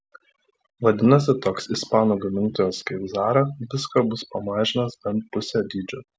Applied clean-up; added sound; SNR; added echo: none; none; none; none.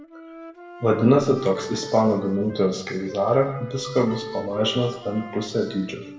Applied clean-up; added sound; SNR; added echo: none; Wind instrument, woodwind instrument; 15 dB; reverberation time 1.0 s.